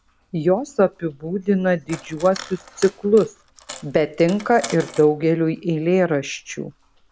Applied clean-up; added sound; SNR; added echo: none; Coin (dropping); 20 dB; none.